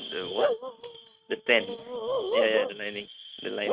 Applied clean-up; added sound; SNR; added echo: neural mask model RNNoise.